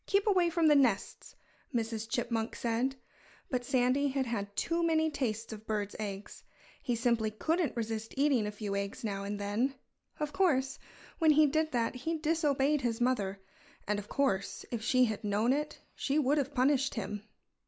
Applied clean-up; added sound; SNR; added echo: none; none; none; none.